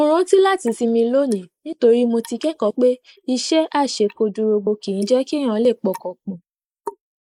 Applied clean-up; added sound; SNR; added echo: neural mask model Resemble Enhance denoiser.